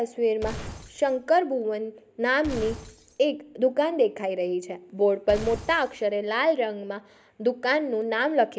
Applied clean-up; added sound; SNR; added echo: none; Glass; 14 dB; none.